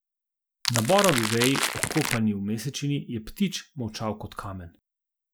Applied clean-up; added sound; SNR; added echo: none; Crackle; 0 dB; none.